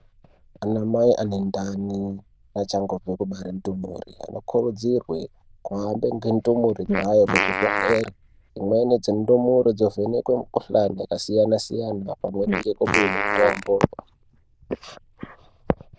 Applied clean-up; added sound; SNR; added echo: neural diffusion model UNIVERSE++.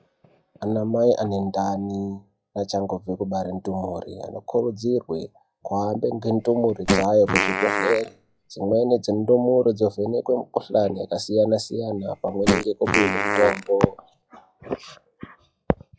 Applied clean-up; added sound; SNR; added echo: classical method log-MMSE.